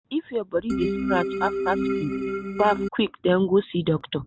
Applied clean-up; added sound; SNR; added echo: neural mask model RNNoise.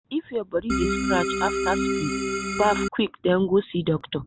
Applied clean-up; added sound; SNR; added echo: none; Organ; 0 dB; none.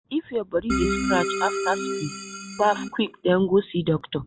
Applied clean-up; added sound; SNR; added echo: classical method log-MMSE.